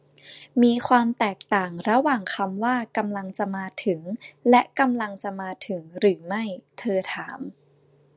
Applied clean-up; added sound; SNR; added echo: none; none; none; none.